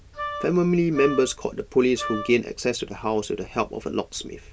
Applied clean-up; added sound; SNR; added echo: none; Wind instrument, woodwind instrument; 10 dB; none.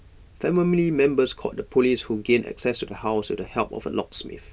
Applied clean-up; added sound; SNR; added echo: none; none; none; none.